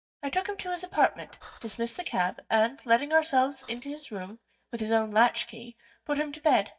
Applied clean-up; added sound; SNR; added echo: neural mask model DeepFilterNet 3.